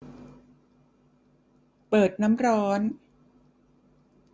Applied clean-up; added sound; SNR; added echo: none; none; none; none.